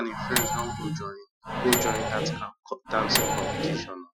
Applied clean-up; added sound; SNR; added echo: classical method Wiener filter.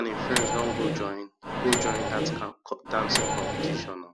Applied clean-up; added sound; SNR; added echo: none; Microwave oven; -3 dB; none.